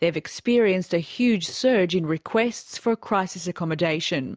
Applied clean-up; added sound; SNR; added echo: none; none; none; none.